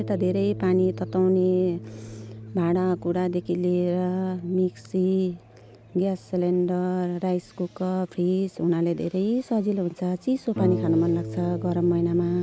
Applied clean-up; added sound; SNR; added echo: none; Harp; 12 dB; none.